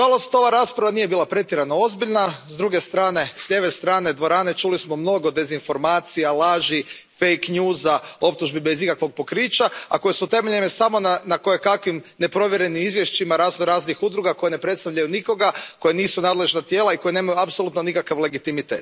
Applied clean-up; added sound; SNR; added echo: none; none; none; none.